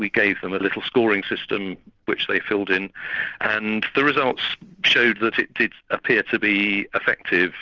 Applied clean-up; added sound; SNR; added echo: none; none; none; none.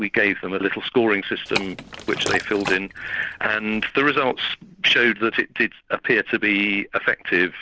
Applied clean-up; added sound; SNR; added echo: none; Liquid; 10 dB; none.